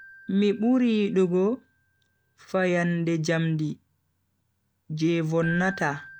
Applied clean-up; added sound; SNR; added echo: none; Keyboard (musical); 19 dB; none.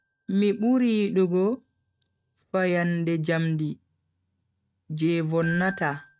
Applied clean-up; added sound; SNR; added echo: neural mask model RNNoise.